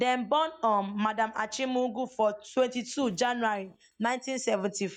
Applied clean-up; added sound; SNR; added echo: neural mask model DeepFilterNet 3.